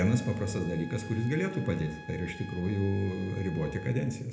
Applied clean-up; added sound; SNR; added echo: none; Trumpet; 17 dB; reverberation time 0.8 s.